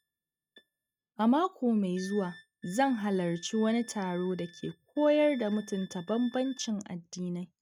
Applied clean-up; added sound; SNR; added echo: neural mask model RNNoise.